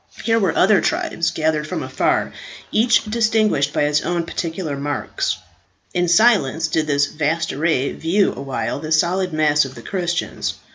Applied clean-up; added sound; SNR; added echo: none; none; none; none.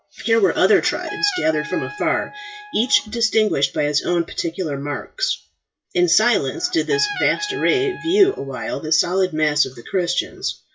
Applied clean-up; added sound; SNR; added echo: classical method WPE with log-MMSE.